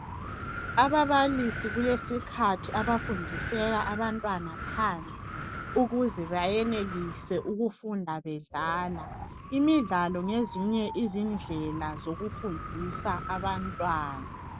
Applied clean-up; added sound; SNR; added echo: none; Wind; 8 dB; none.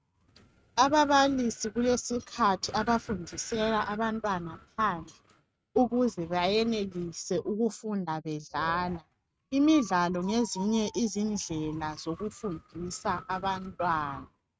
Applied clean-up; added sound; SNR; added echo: neural mask model RNNoise.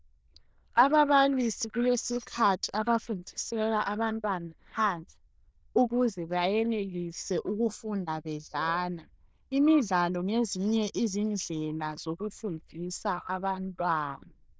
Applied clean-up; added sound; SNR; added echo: neural diffusion model UNIVERSE++.